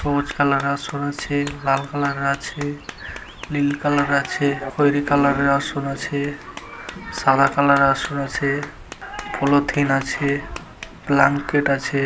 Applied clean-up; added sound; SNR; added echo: none; Clapping + Chirp, tweet; 17 dB; none.